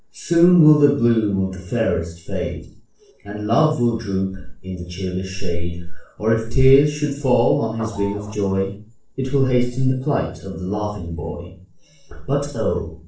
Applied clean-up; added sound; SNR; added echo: neural separator model SepFormer DNS4.